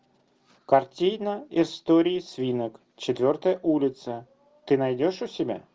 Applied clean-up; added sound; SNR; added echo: none; none; none; none.